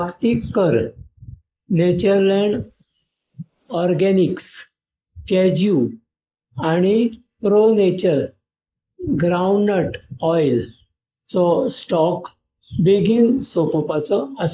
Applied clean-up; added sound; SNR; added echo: neural mask model Resemble Enhance denoiser.